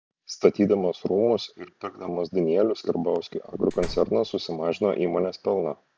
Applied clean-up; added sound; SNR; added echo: none; Slam; 13 dB; none.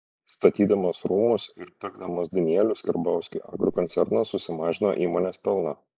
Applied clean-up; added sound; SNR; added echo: neural mask model Resemble Enhance denoiser.